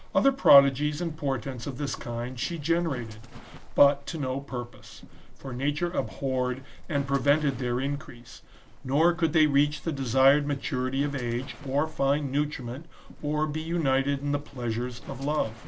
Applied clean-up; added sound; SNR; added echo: none; Livestock, farm animals, working animals; 14 dB; none.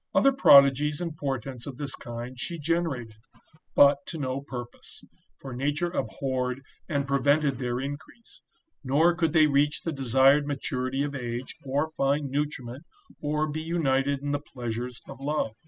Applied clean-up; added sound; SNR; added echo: classical method spectral subtraction.